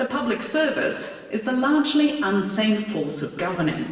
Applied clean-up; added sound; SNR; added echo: none; none; none; reverberation time 1.2 s.